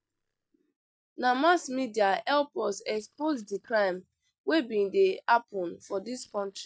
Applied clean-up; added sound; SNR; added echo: neural mask model DeepFilterNet 3.